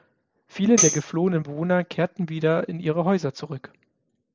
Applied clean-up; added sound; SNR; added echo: none; Tambourine; 4 dB; none.